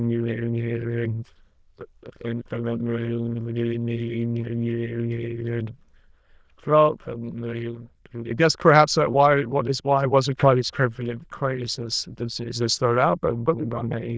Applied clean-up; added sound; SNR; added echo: neural diffusion model UNIVERSE++.